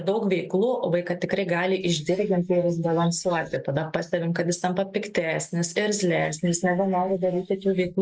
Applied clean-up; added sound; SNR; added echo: neural mask model Resemble Enhance denoiser.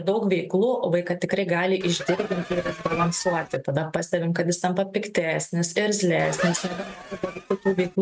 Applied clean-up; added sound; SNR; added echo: neural mask model RNNoise.